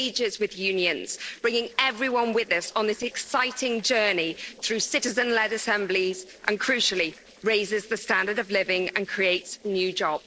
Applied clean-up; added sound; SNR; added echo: neural separator model SepFormer DNS4.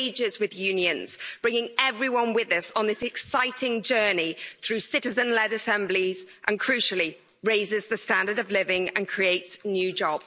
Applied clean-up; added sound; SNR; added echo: none; none; none; none.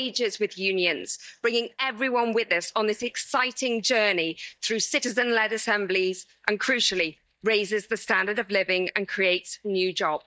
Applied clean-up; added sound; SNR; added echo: neural mask model DeepFilterNet 3.